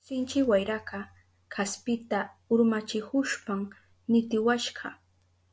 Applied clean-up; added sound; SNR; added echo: none; none; none; none.